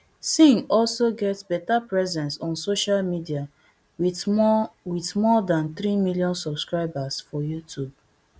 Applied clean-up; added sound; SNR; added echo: none; none; none; none.